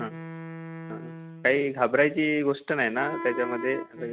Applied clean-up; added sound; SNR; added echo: neural mask model RNNoise.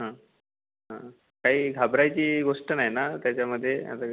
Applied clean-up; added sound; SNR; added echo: none; none; none; none.